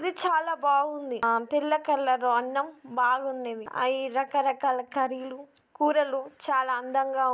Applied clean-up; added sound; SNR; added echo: none; none; none; none.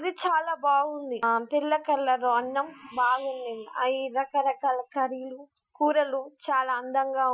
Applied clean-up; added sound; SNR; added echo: classical method Wiener filter.